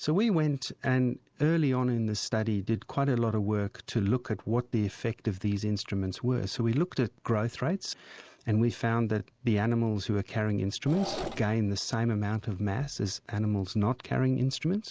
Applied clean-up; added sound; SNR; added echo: none; Engine / Mechanisms; 9 dB; none.